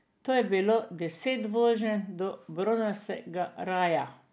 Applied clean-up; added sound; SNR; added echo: none; none; none; none.